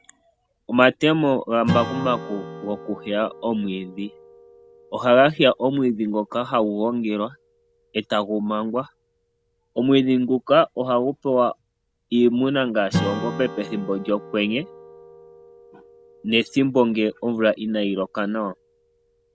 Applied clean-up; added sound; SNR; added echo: none; Strum; 14 dB; none.